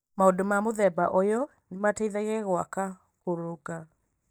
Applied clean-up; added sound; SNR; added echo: neural mask model DeepFilterNet 3.